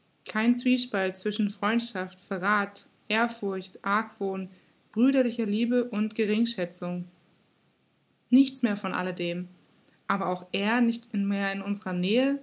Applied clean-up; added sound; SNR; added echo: none; none; none; none.